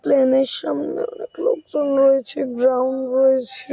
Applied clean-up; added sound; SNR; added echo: none; none; none; none.